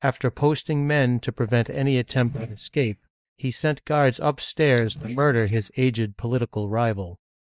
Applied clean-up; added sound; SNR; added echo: neural mask model DeepFilterNet 3.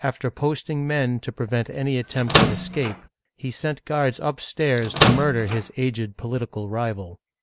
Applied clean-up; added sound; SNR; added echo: none; Microwave oven; -2 dB; none.